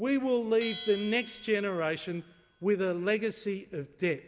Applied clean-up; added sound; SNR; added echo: none; Bell; 18 dB; none.